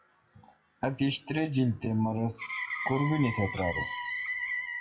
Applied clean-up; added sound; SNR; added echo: classical method WPE with log-MMSE.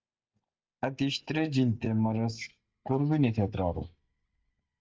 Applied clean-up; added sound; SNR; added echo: neural mask model DeepFilterNet 3.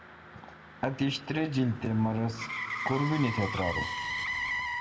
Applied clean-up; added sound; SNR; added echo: none; Motor vehicle (road); 5 dB; reverberation time 1.5 s.